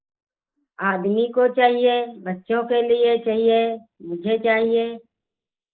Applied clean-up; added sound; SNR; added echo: neural mask model Resemble Enhance denoiser.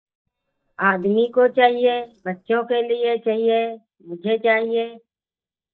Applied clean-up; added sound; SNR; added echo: neural mask model DeepFilterNet 3.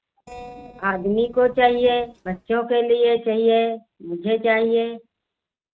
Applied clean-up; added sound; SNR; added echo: neural mask model RNNoise.